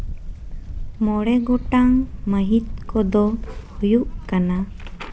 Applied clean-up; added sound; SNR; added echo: none; Livestock, farm animals, working animals; 9 dB; none.